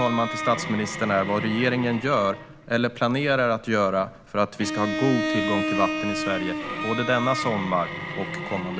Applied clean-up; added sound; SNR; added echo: none; Bowed string instrument; 6 dB; none.